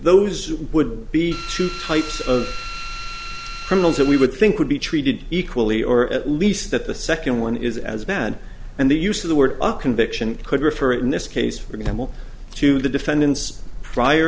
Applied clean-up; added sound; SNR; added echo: none; Drill; 12 dB; none.